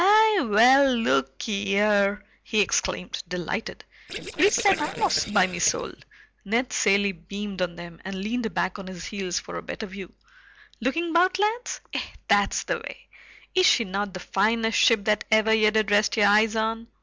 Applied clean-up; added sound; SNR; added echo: neural separator model SepFormer DNS4.